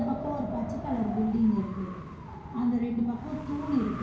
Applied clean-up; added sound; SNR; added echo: none; Wind; 10 dB; reverberation time 0.6 s.